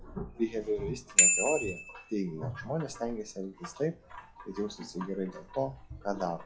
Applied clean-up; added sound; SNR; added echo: classical method log-MMSE.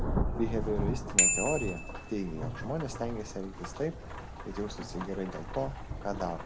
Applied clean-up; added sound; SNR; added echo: none; Bicycle bell + Rain / Thunderstorm; -3 dB; none.